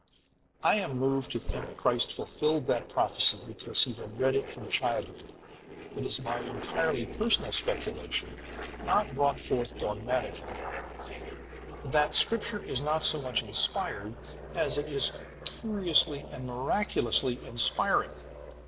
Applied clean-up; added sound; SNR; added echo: neural separator model SepFormer DNS4.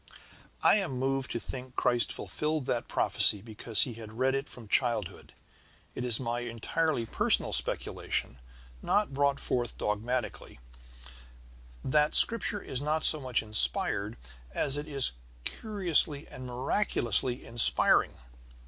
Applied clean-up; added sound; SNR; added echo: none; none; none; none.